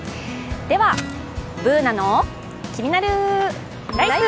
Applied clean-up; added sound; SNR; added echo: none; Coin (dropping); 14 dB; none.